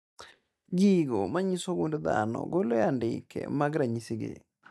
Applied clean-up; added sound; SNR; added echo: neural mask model DeepFilterNet 3.